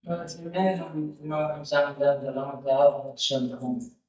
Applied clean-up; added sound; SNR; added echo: neural mask model DeepFilterNet 3.